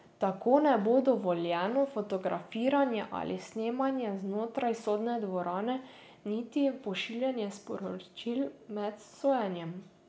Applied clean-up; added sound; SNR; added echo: none; none; none; none.